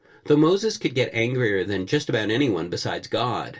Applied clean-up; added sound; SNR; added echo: none; none; none; reverberation time 0.1 s.